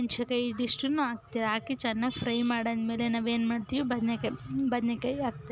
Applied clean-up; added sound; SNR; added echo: none; none; none; none.